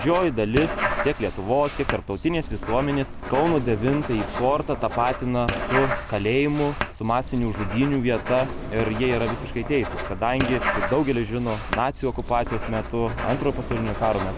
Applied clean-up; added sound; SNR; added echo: none; Writing; 6 dB; none.